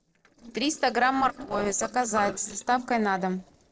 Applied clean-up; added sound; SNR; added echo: neural separator model SepFormer DNS4.